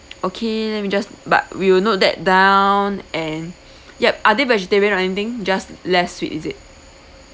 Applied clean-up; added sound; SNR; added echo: none; none; none; none.